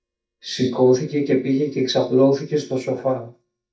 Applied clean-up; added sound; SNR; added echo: neural mask model DeepFilterNet 3.